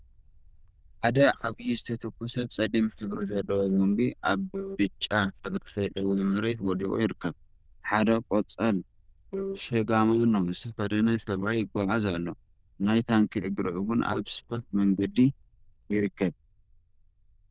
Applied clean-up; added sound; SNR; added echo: neural diffusion model UNIVERSE++.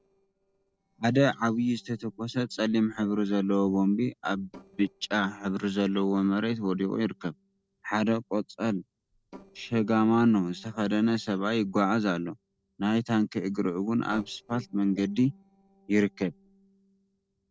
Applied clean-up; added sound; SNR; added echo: neural separator model SepFormer DNS4.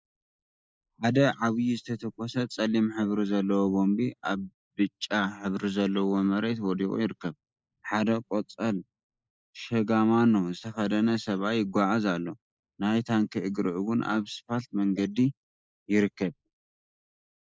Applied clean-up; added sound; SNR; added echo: neural mask model Resemble Enhance denoiser.